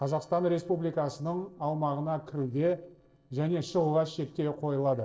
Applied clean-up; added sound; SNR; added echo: neural separator model SepFormer DNS4.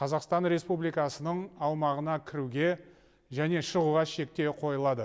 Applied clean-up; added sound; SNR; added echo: none; none; none; none.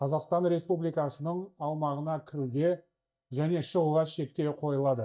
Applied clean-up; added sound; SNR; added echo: neural mask model DeepFilterNet 3.